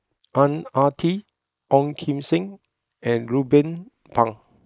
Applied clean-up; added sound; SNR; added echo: neural mask model Resemble Enhance denoiser.